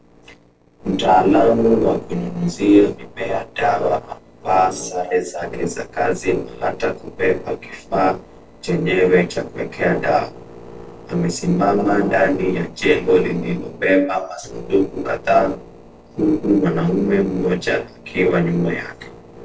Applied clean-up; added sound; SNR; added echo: neural separator model SepFormer DNS4.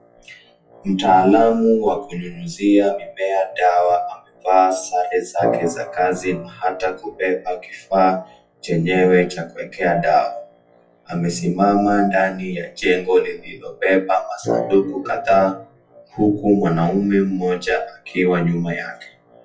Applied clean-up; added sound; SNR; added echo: classical method WPE with log-MMSE.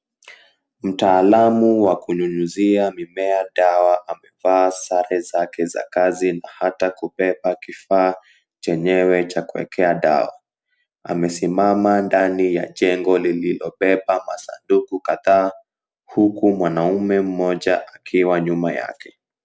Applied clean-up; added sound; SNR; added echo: none; none; none; none.